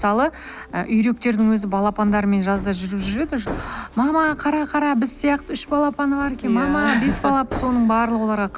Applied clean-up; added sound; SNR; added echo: none; Hammer; 16 dB; none.